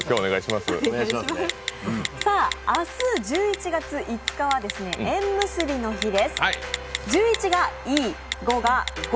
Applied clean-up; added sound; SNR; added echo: none; Telephone; 10 dB; none.